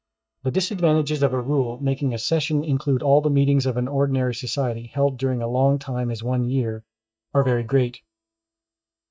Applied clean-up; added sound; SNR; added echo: neural mask model DeepFilterNet 3.